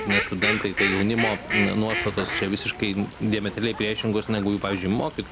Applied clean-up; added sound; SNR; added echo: none; Fowl; 4 dB; none.